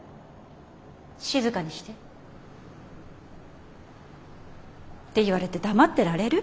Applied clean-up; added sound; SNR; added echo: none; none; none; none.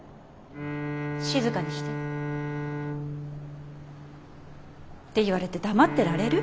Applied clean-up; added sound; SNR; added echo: none; Bowed string instrument; 4 dB; none.